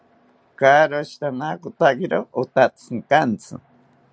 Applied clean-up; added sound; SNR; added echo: none; none; none; none.